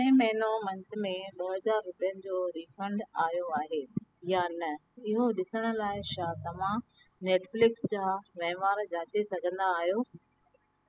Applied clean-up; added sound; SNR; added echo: classical method spectral subtraction.